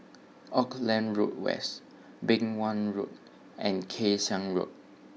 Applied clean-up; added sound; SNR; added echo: none; none; none; none.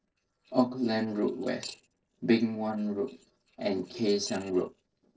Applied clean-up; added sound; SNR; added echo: neural separator model SepFormer DNS4.